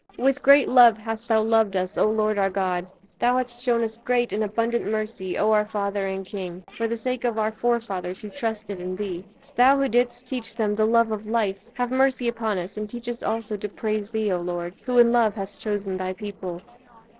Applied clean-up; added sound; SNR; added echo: neural separator model SepFormer DNS4.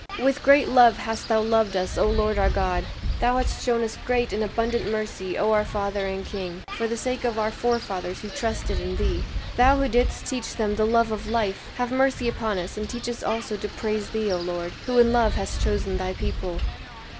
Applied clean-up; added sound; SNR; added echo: none; Wind; 6 dB; none.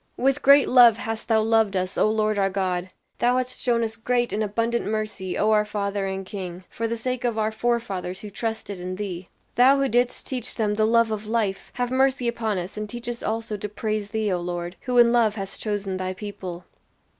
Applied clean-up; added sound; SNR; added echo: none; none; none; none.